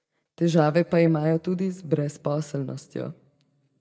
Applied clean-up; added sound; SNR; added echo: neural mask model DeepFilterNet 3.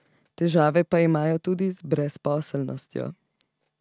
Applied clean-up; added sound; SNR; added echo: none; none; none; none.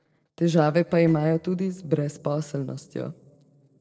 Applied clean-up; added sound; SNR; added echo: neural separator model SepFormer DNS4.